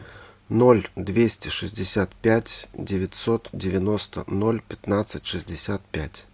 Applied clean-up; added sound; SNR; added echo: none; none; none; none.